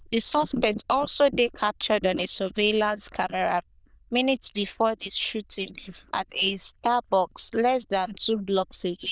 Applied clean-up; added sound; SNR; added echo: neural diffusion model UNIVERSE++.